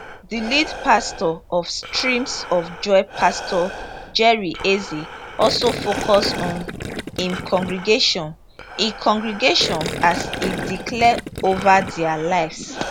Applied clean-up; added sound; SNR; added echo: none; Gurgling + Breathing; 9 dB; none.